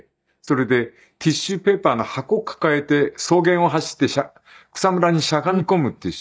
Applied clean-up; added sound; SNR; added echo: neural mask model DeepFilterNet 3.